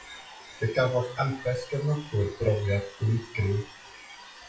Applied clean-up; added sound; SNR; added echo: classical method WPE with log-MMSE.